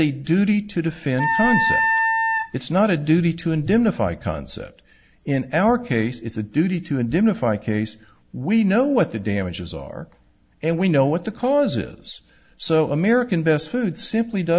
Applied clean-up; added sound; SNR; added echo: none; Wind instrument, woodwind instrument; 0 dB; none.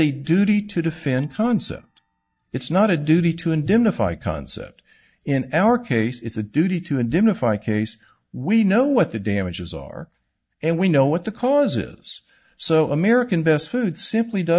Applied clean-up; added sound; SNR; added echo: neural mask model DeepFilterNet 3.